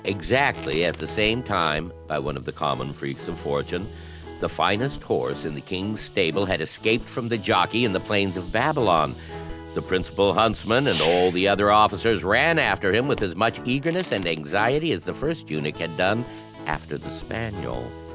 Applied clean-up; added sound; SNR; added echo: none; Guitar + Fireworks; 13 dB; none.